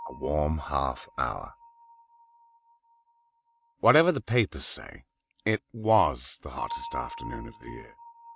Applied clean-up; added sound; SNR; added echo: neural mask model RNNoise.